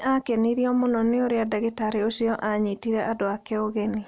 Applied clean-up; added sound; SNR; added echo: none; none; none; none.